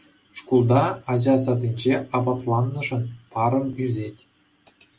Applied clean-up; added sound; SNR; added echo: none; none; none; none.